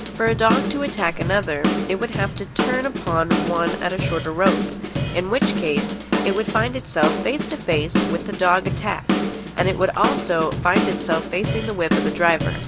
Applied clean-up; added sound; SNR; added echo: none; Drum / Drum kit; 1 dB; none.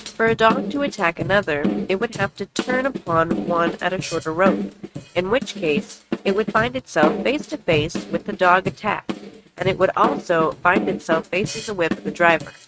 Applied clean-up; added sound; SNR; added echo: neural mask model RNNoise.